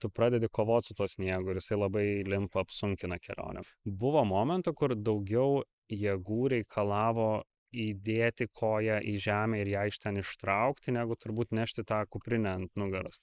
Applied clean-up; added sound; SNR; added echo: neural mask model Resemble Enhance denoiser.